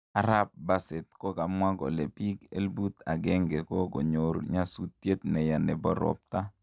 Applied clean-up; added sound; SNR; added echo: none; none; none; none.